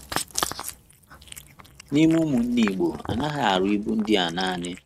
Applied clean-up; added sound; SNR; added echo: neural mask model RNNoise.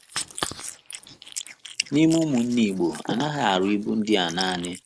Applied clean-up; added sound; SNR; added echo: neural mask model Resemble Enhance denoiser.